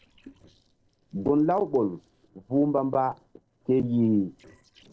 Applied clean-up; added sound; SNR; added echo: neural separator model SepFormer DNS4.